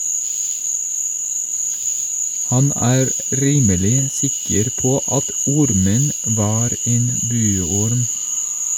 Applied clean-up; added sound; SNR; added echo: none; Frog; 2 dB; none.